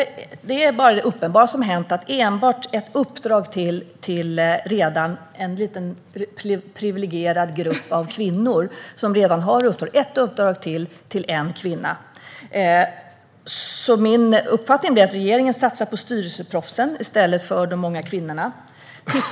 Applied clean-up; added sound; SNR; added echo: none; none; none; none.